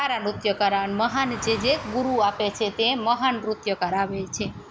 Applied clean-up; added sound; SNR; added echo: none; Car passing by; 16 dB; none.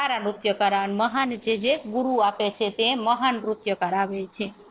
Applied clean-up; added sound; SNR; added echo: neural separator model SepFormer DNS4.